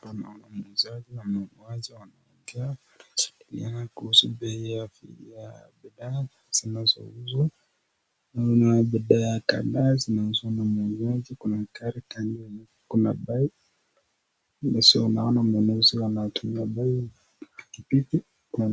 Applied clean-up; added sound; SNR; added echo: none; none; none; none.